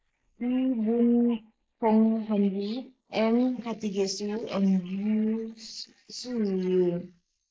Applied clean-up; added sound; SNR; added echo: neural mask model Resemble Enhance denoiser.